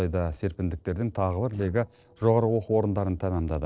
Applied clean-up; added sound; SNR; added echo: neural separator model SepFormer DNS4.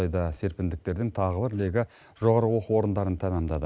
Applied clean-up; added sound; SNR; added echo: neural mask model Resemble Enhance denoiser.